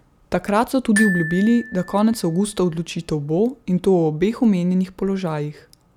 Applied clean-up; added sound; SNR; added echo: none; Glockenspiel; 11 dB; none.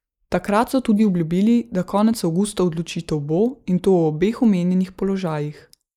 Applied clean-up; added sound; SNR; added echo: neural mask model Resemble Enhance denoiser.